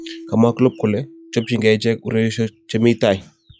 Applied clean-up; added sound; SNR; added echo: classical method log-MMSE.